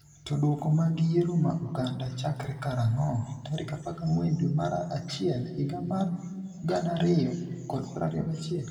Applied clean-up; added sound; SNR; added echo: none; none; none; reverberation time 1.4 s.